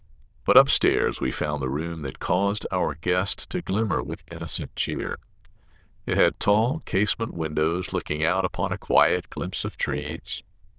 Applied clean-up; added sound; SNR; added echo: neural diffusion model UNIVERSE++.